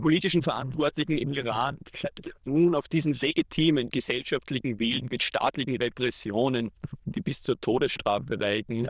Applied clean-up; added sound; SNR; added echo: neural diffusion model UNIVERSE++.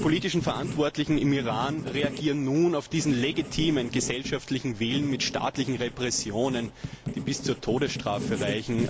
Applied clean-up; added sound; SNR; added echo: none; Writing; 8 dB; none.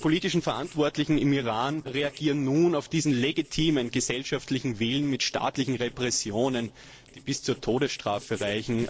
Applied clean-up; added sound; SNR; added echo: neural separator model SepFormer DNS4.